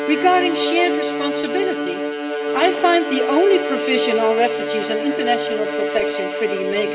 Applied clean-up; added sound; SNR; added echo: none; Bowed string instrument; 2 dB; reverberation time 2.4 s.